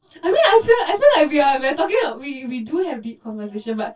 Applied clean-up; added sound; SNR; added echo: neural separator model SepFormer DNS4.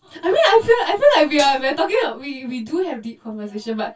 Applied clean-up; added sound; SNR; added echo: none; Hi-hat; 15 dB; reverberation time 0.1 s.